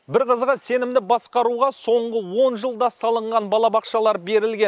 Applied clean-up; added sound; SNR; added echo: none; none; none; none.